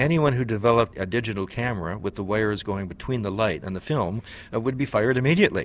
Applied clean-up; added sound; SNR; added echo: none; none; none; none.